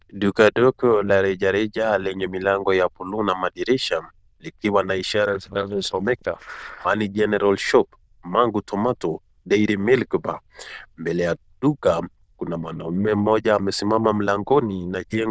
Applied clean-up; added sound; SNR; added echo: neural diffusion model UNIVERSE++.